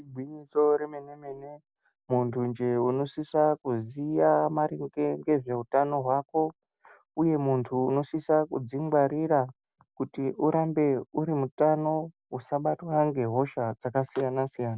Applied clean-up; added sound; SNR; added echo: none; none; none; none.